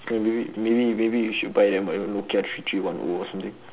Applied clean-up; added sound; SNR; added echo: none; none; none; none.